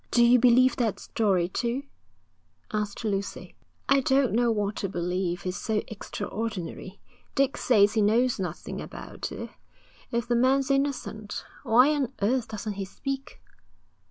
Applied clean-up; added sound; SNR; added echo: none; none; none; none.